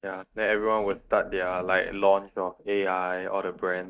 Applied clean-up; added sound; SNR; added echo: neural mask model DeepFilterNet 3.